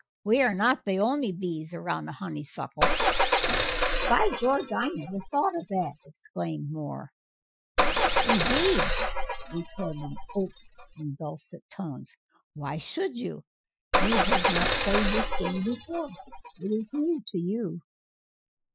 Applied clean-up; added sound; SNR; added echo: classical method Wiener filter.